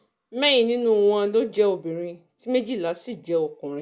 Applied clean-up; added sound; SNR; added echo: none; none; none; none.